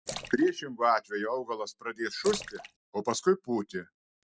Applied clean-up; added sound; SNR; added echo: none; Splash, splatter; 16 dB; none.